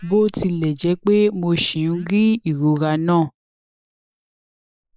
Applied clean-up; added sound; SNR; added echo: neural mask model Resemble Enhance denoiser.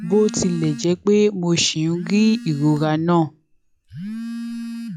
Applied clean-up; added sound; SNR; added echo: classical method log-MMSE.